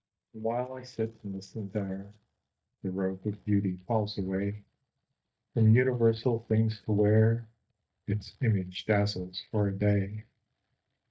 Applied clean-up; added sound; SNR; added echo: neural mask model DeepFilterNet 3.